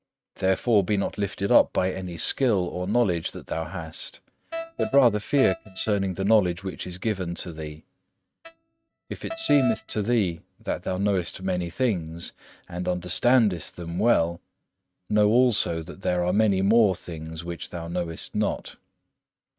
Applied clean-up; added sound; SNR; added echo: neural mask model RNNoise.